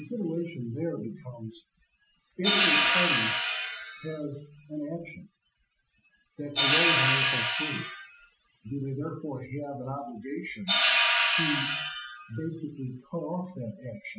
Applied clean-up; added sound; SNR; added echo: classical method Wiener filter.